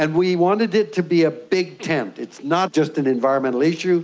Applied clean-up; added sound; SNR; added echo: neural mask model Resemble Enhance denoiser.